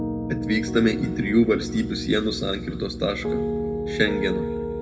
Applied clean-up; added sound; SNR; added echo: none; Piano; 3 dB; reverberation time 1.2 s.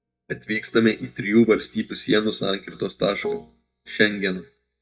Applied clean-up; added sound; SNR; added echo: neural mask model DeepFilterNet 3.